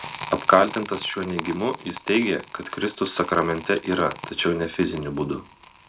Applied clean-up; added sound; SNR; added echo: none; Crackle; 13 dB; none.